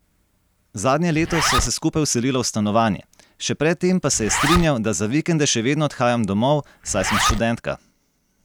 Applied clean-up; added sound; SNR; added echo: none; Zipper (clothing); 7 dB; none.